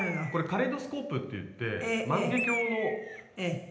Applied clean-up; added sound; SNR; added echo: none; Bird; 8 dB; reverberation time 0.9 s.